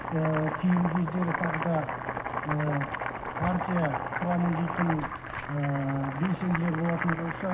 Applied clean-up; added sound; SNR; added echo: none; Boiling; 4 dB; none.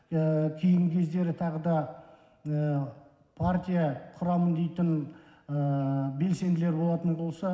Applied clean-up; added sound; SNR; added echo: none; none; none; none.